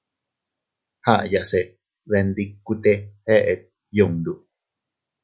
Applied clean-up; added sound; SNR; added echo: none; none; none; none.